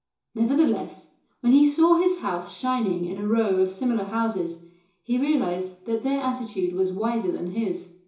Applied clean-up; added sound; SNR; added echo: none; none; none; reverberation time 0.7 s.